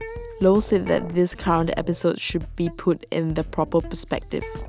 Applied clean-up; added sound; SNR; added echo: none; Drum kit + Electric guitar; 12 dB; none.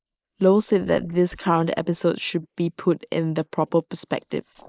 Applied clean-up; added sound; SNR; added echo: neural mask model Resemble Enhance denoiser.